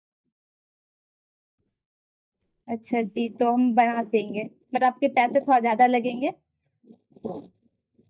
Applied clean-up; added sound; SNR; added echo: neural mask model DeepFilterNet 3.